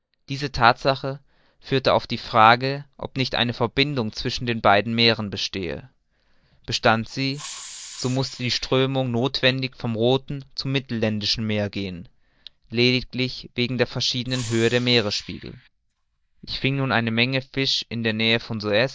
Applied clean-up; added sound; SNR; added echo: neural mask model DeepFilterNet 3.